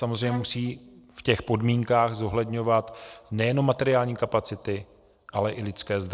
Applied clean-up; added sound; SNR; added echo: neural separator model SepFormer DNS4.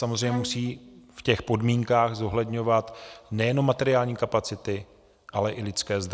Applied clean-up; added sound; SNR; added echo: none; Bowed string instrument; 15 dB; none.